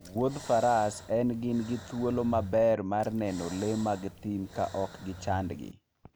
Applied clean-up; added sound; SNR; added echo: none; Breathing; 14 dB; none.